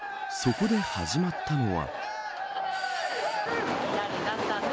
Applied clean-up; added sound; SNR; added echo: none; Doorbell; 15 dB; none.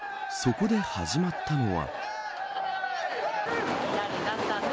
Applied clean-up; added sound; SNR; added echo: none; none; none; none.